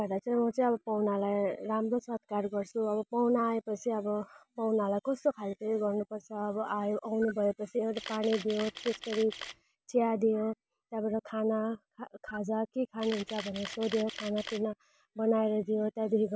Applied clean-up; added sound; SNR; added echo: none; Camera; 13 dB; none.